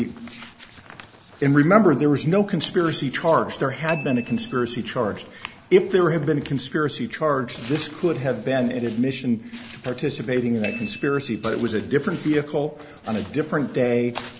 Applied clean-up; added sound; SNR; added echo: none; Bicycle bell; 20 dB; none.